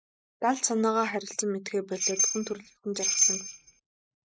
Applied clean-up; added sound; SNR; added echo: neural mask model RNNoise.